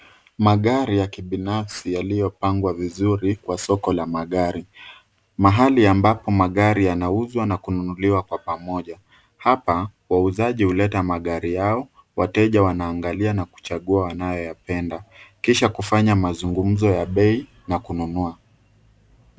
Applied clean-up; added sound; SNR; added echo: none; none; none; none.